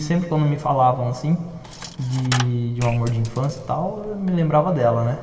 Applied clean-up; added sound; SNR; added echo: none; Coin (dropping); 14 dB; reverberation time 2.2 s.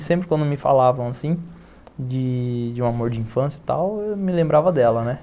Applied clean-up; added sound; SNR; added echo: none; none; none; none.